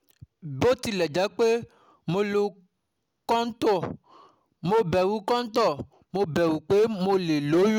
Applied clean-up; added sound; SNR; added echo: none; none; none; none.